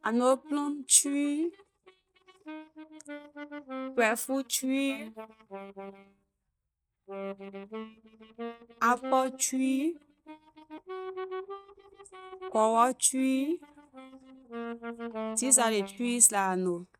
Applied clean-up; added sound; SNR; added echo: neural mask model DeepFilterNet 3.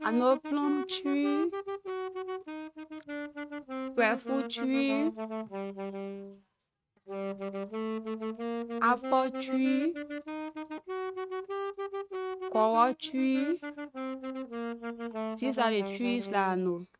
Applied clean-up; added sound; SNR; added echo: neural mask model RNNoise.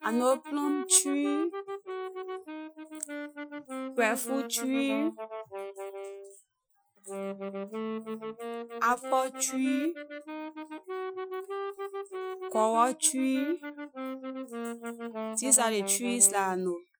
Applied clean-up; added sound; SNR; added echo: classical method Wiener filter.